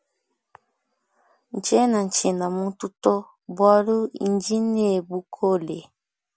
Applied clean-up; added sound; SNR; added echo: none; none; none; none.